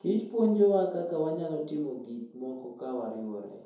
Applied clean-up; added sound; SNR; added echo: none; none; none; reverberation time 2.6 s.